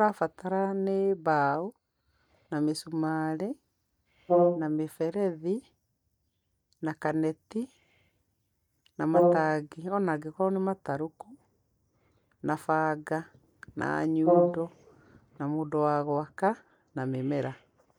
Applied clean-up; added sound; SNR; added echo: neural mask model DeepFilterNet 3.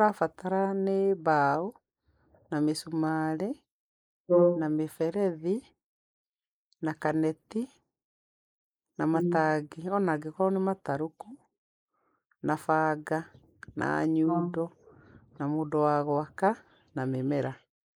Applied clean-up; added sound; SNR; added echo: neural mask model Resemble Enhance denoiser.